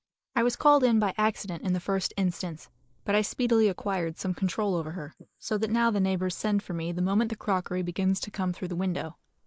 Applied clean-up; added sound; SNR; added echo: neural mask model Resemble Enhance denoiser.